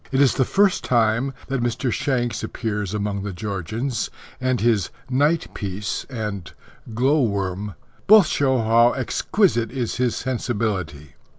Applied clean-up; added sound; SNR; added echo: none; none; none; none.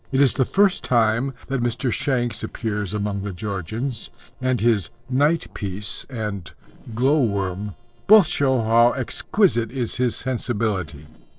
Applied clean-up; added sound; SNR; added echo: neural separator model SepFormer DNS4.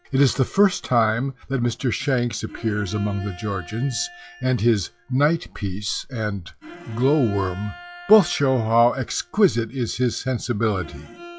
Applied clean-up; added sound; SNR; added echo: classical method log-MMSE.